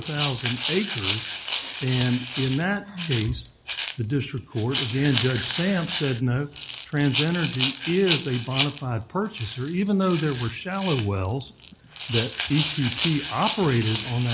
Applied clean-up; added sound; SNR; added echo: none; Rattle (instrument); 6 dB; none.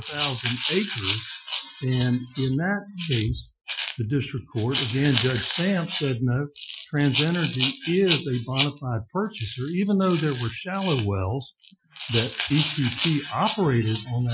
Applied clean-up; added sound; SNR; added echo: classical method Wiener filter.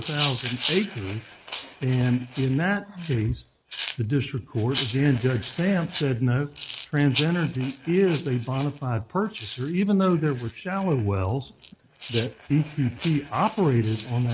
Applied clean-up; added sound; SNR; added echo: neural mask model RNNoise.